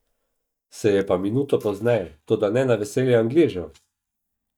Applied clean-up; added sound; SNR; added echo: neural mask model DeepFilterNet 3.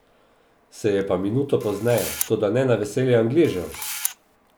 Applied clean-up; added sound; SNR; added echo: none; Camera; 12 dB; none.